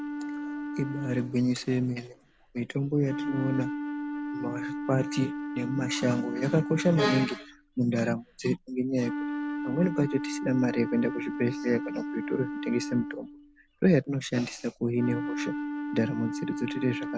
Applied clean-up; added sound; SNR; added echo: none; Wind instrument, woodwind instrument; 6 dB; none.